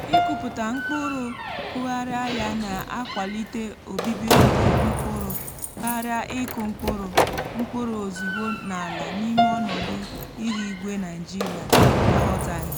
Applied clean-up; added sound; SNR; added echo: none; Piano + Slam; -4 dB; none.